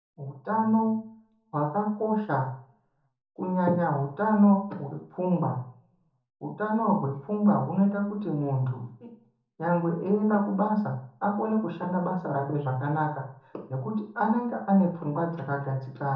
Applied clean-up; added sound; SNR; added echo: none; none; none; reverberation time 1.0 s.